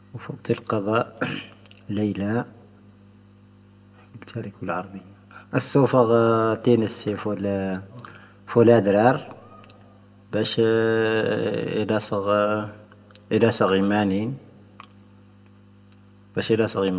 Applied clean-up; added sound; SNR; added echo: none; none; none; reverberation time 0.7 s.